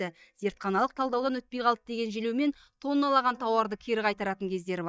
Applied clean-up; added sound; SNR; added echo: neural mask model DeepFilterNet 3.